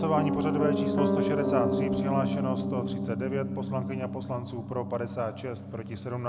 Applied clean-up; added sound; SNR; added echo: none; Piano; -2 dB; none.